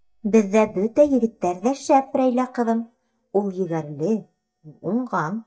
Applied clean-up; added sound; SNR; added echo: neural mask model DeepFilterNet 3.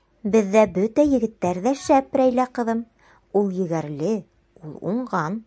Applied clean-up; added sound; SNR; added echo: none; none; none; none.